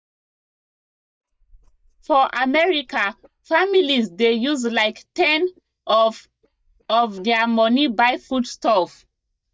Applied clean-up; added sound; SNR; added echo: neural mask model DeepFilterNet 3.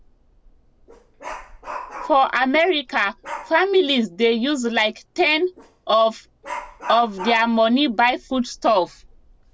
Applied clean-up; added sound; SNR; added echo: none; Dog; 17 dB; none.